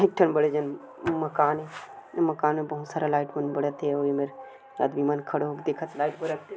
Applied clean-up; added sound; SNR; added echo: none; none; none; none.